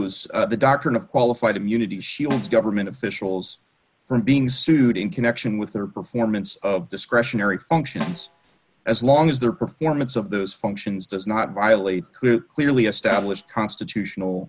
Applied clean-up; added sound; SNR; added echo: none; Snare drum; 15 dB; none.